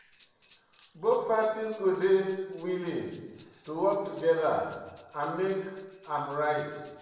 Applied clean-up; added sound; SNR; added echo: none; Tambourine; 14 dB; reverberation time 1.0 s.